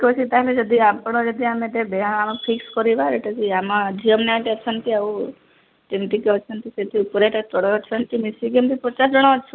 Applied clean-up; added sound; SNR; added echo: none; none; none; none.